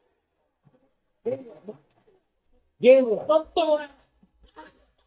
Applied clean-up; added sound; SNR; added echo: neural mask model DeepFilterNet 3.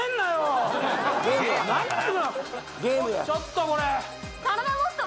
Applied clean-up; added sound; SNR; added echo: none; none; none; none.